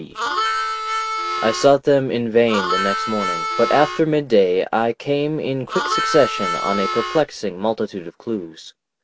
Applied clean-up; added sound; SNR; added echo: none; Harmonica; 3 dB; none.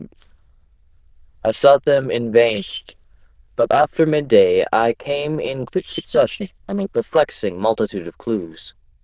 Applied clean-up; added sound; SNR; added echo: neural diffusion model UNIVERSE++.